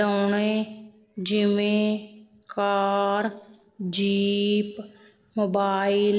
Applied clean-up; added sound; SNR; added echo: neural separator model SepFormer DNS4.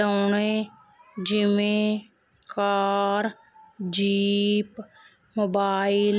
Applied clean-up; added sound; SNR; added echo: none; none; none; none.